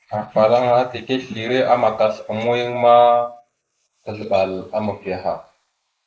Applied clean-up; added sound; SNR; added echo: neural mask model Resemble Enhance denoiser.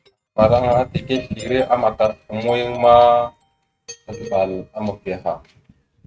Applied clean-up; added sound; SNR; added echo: neural mask model RNNoise.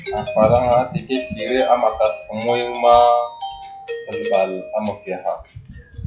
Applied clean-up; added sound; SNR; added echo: classical method log-MMSE.